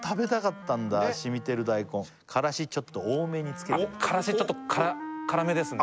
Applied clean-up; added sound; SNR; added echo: none; Wind instrument, woodwind instrument; 13 dB; none.